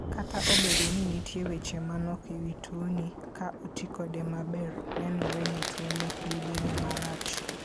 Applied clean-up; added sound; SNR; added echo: none; Fireworks; -2 dB; none.